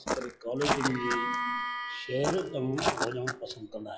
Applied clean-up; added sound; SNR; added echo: classical method log-MMSE.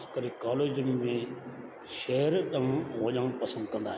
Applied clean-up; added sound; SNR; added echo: none; none; none; none.